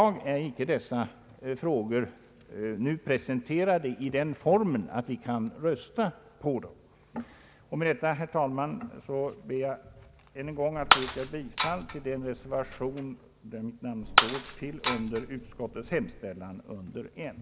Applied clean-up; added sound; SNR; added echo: none; Shatter; -1 dB; none.